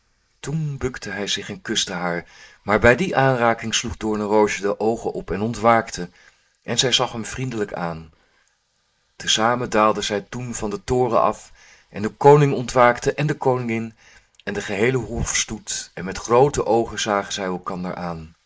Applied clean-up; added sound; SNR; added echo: neural mask model Resemble Enhance denoiser.